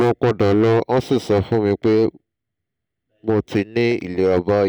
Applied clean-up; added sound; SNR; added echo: none; none; none; none.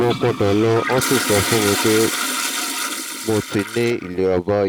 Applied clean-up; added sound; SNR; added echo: none; Toilet flush; 5 dB; none.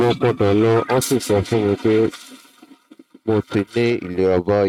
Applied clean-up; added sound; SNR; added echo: neural mask model RNNoise.